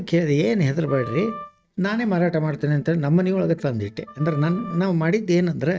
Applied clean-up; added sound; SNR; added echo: neural mask model RNNoise.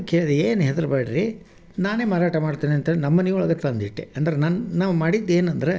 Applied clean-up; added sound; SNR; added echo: none; none; none; none.